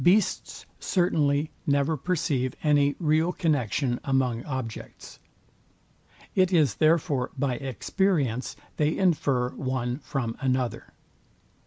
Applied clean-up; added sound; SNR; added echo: none; none; none; none.